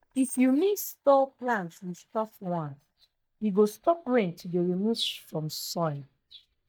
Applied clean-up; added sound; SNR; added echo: neural mask model DeepFilterNet 3.